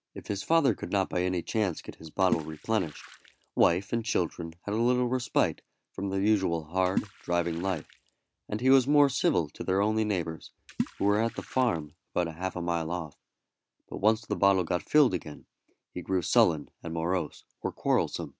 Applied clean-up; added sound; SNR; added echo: none; Water / Splash, splatter; 11 dB; none.